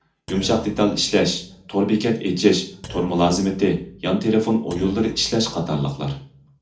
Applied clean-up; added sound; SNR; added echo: none; Thump, thud; 19 dB; reverberation time 0.4 s.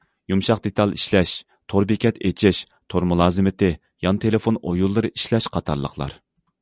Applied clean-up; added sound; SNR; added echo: none; none; none; none.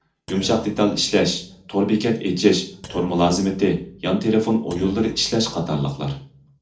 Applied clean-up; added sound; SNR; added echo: neural separator model SepFormer DNS4.